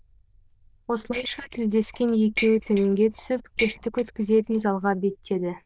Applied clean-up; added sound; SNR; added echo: neural diffusion model UNIVERSE++.